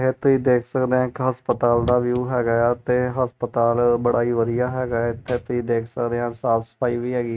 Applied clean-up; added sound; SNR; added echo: neural mask model RNNoise.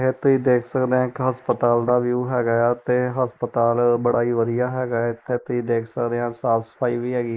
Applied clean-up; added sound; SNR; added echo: neural mask model Resemble Enhance denoiser.